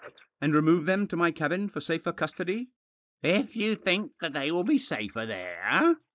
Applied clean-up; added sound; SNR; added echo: neural mask model Resemble Enhance denoiser.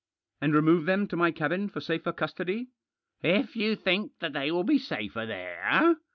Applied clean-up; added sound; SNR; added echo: none; none; none; none.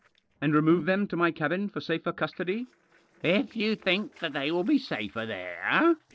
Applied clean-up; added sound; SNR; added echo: neural separator model SepFormer DNS4.